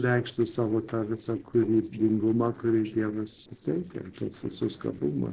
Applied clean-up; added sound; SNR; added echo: neural separator model SepFormer DNS4.